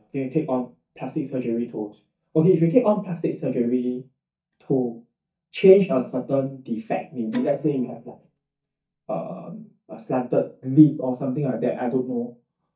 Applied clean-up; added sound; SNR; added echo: neural mask model DeepFilterNet 3.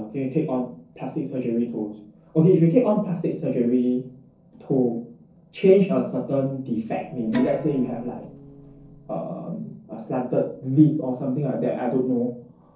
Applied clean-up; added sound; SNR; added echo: neural separator model SepFormer DNS4.